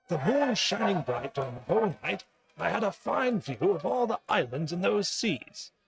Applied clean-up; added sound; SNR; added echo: neural mask model RNNoise.